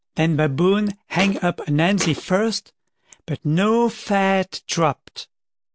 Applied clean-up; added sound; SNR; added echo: none; Thump, thud; 10 dB; none.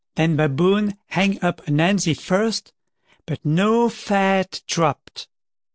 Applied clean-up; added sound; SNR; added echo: neural separator model SepFormer DNS4.